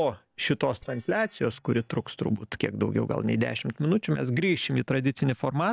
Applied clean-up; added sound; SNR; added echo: neural mask model DeepFilterNet 3.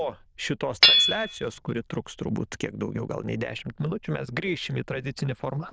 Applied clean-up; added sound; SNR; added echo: neural diffusion model UNIVERSE++.